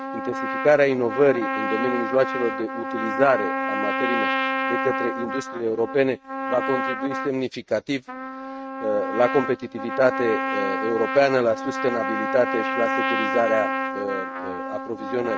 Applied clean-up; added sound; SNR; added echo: neural mask model RNNoise.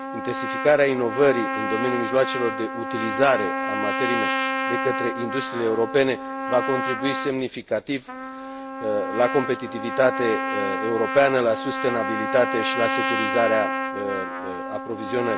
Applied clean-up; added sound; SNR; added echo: none; Trumpet; 3 dB; none.